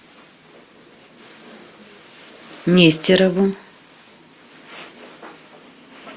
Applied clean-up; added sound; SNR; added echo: none; none; none; none.